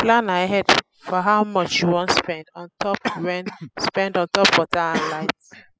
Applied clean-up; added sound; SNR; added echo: classical method spectral subtraction.